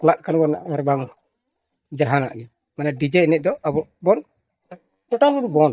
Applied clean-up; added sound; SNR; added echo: neural mask model DeepFilterNet 3.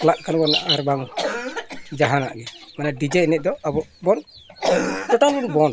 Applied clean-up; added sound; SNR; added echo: none; Cough; 8 dB; none.